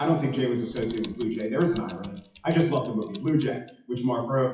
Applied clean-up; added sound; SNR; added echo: classical method WPE with log-MMSE.